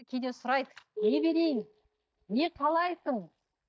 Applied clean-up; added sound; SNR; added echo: neural mask model DeepFilterNet 3.